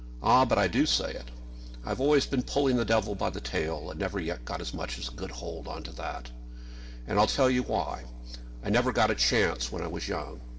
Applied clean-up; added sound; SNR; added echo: none; none; none; reverberation time 0.3 s.